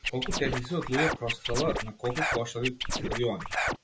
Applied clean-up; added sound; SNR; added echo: none; Scratching (performance technique); 0 dB; none.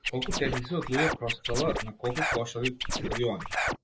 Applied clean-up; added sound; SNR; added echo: neural mask model Resemble Enhance denoiser.